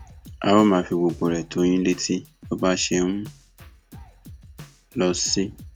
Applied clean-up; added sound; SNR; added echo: none; Drum kit; 20 dB; none.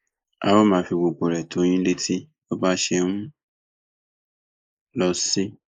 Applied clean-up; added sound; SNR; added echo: neural mask model Resemble Enhance denoiser.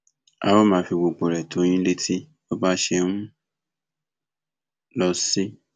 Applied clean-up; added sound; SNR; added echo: none; none; none; none.